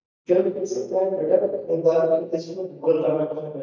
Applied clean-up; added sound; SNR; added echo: neural mask model DeepFilterNet 3.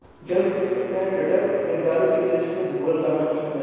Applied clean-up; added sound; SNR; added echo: none; Wind instrument, woodwind instrument; 18 dB; reverberation time 2.2 s.